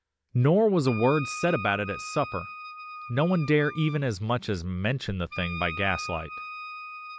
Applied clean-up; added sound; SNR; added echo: none; Wind instrument, woodwind instrument; 13 dB; none.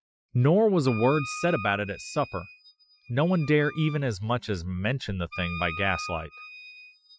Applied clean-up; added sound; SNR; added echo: classical method Wiener filter.